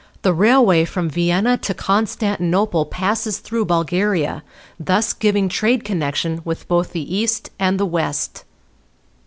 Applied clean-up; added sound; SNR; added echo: none; none; none; none.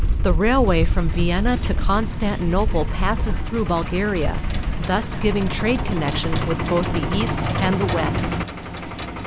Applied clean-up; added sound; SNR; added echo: none; Truck; -2 dB; none.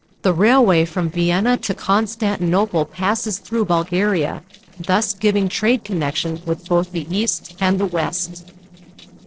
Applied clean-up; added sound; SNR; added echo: neural separator model SepFormer DNS4.